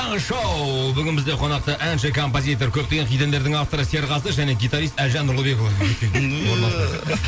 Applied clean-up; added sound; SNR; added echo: none; Engine; 17 dB; none.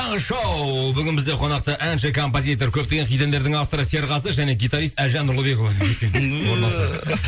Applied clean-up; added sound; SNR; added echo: none; none; none; none.